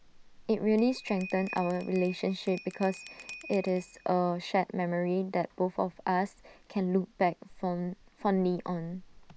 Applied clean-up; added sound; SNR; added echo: none; Bell; 19 dB; none.